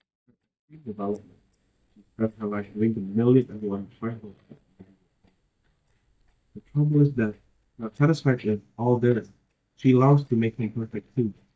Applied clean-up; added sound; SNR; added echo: neural mask model DeepFilterNet 3.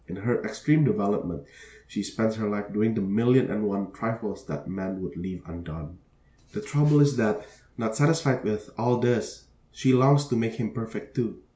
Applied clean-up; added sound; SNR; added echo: none; none; none; none.